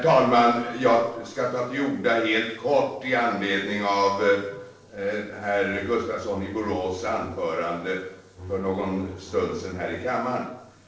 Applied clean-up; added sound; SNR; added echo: neural separator model SepFormer DNS4.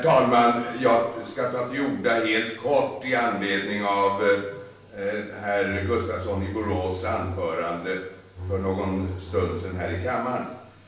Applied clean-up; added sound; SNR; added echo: none; Bowed string instrument; 8 dB; reverberation time 0.7 s.